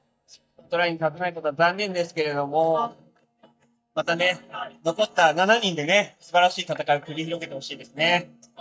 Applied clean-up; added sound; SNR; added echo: neural mask model DeepFilterNet 3.